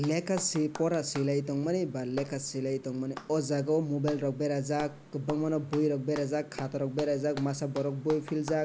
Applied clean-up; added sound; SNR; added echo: none; Clapping; 17 dB; none.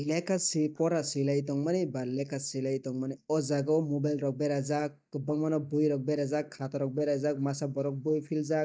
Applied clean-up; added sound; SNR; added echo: neural mask model DeepFilterNet 3.